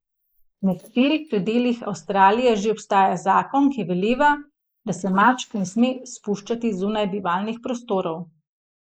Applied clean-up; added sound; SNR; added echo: neural mask model Resemble Enhance denoiser.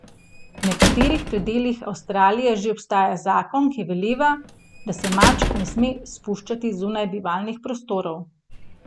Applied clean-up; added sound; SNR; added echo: none; Squeak / Slam / Human group actions; 5 dB; none.